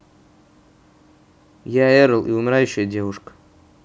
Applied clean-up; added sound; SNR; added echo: none; none; none; none.